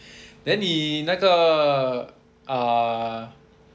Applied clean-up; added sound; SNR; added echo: none; none; none; none.